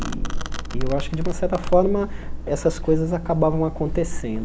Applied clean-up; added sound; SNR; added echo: none; Domestic sounds, home sounds; 2 dB; none.